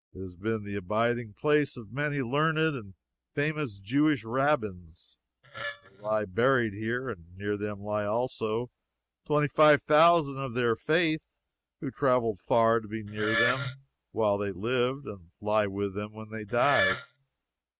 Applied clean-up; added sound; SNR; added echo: neural mask model RNNoise.